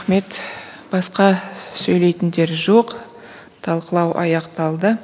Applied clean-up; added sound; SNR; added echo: none; none; none; none.